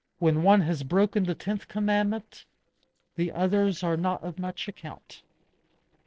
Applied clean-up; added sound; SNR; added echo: neural separator model SepFormer DNS4.